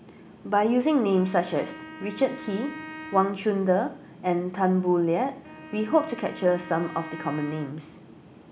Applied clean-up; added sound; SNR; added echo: none; Wind instrument, woodwind instrument; 16 dB; none.